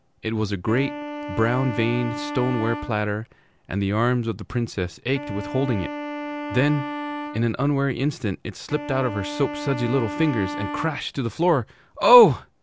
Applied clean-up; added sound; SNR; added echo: none; Wind instrument, woodwind instrument; 9 dB; none.